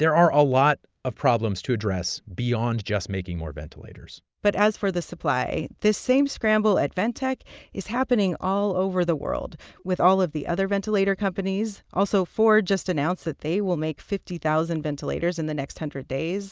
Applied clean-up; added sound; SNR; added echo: none; none; none; none.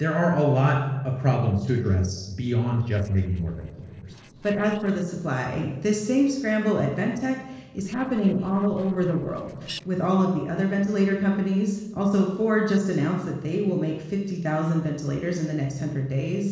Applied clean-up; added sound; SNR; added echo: neural separator model SepFormer DNS4.